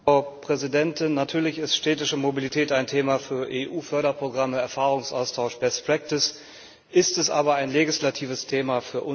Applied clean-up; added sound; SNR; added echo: none; none; none; none.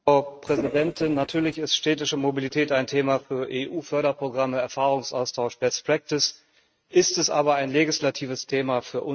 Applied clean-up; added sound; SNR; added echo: neural mask model RNNoise.